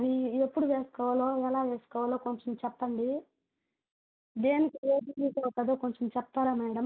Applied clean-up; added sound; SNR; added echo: none; none; none; none.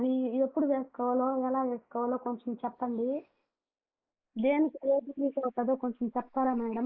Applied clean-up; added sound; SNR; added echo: neural mask model Resemble Enhance denoiser.